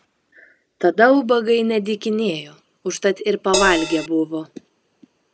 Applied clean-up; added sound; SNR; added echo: none; Crash cymbal; 3 dB; none.